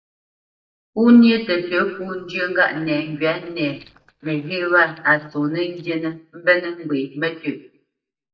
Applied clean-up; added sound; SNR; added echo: neural mask model DeepFilterNet 3.